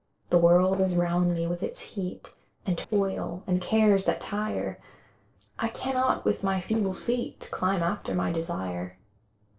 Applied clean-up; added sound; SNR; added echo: neural separator model SepFormer DNS4.